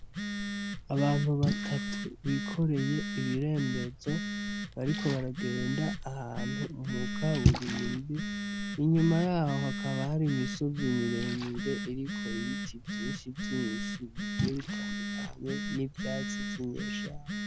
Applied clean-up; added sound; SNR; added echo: none; Telephone + Splash, splatter; 2 dB; none.